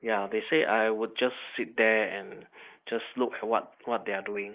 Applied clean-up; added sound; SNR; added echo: neural mask model Resemble Enhance denoiser.